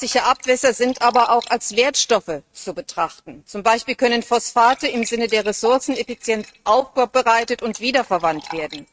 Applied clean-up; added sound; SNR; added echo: neural mask model RNNoise.